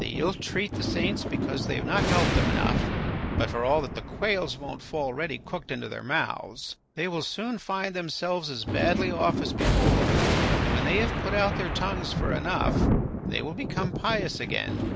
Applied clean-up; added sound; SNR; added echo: none; Thunder; -2 dB; none.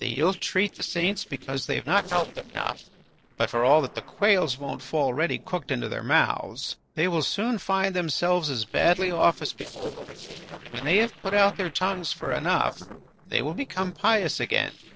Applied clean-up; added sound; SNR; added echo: neural separator model SepFormer DNS4.